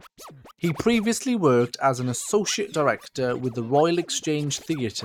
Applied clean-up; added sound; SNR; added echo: neural mask model RNNoise.